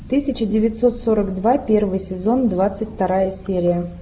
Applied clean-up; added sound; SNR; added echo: none; none; none; none.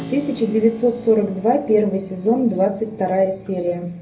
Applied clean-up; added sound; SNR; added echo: none; Keyboard (musical); 20 dB; reverberation time 0.3 s.